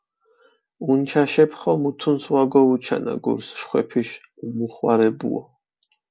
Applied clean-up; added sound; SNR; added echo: none; none; none; none.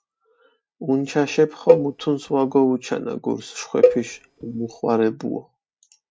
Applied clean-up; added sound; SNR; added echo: neural mask model RNNoise.